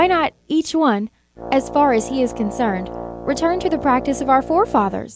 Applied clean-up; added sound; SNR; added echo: none; Brass instrument; 12 dB; none.